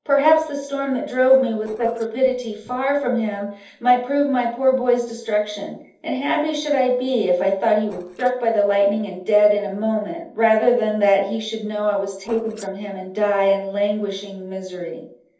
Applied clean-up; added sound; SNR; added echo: neural separator model SepFormer DNS4.